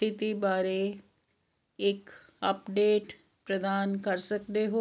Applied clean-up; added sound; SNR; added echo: none; none; none; none.